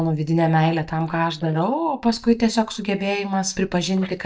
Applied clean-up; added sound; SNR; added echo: neural mask model DeepFilterNet 3.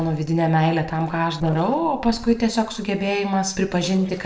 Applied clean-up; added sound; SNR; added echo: neural separator model SepFormer DNS4.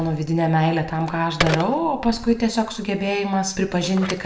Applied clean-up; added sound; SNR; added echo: none; Telephone; 11 dB; reverberation time 0.6 s.